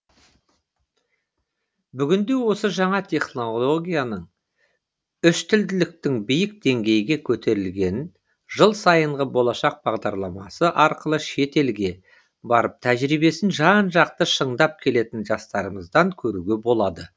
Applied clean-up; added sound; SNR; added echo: none; none; none; none.